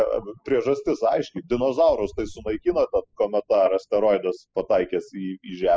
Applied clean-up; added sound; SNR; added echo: classical method spectral subtraction.